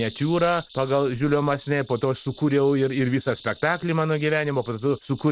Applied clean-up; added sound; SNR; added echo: neural mask model RNNoise.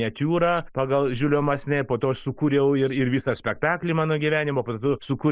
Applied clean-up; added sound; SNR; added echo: neural mask model Resemble Enhance denoiser.